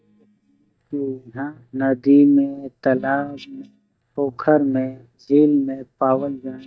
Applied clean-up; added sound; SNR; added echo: neural mask model DeepFilterNet 3.